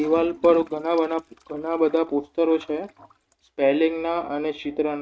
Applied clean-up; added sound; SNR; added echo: neural mask model RNNoise.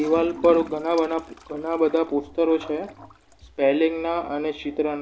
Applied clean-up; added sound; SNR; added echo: none; Toilet flush / Gurgling; 19 dB; none.